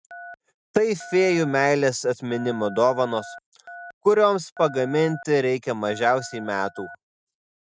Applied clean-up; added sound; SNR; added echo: neural mask model RNNoise.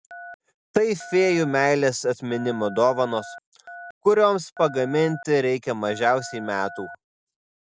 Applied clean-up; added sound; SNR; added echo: none; Telephone; 17 dB; none.